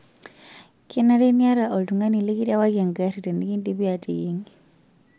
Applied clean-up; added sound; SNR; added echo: none; none; none; none.